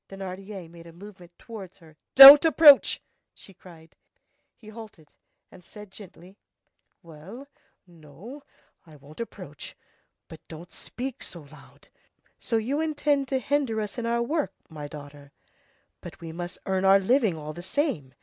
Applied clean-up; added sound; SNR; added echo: none; none; none; none.